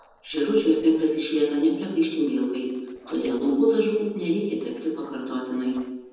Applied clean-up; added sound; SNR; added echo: neural separator model SepFormer DNS4.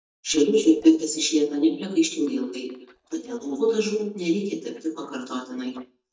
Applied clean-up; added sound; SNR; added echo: neural mask model DeepFilterNet 3.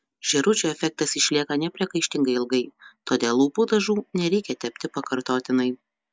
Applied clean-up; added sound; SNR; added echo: none; none; none; none.